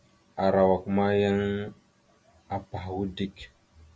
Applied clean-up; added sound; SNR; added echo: none; none; none; none.